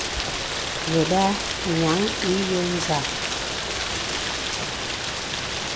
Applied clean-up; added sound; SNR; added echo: none; Rain; 0 dB; none.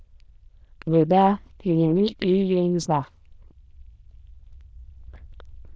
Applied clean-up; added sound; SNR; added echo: neural diffusion model UNIVERSE++.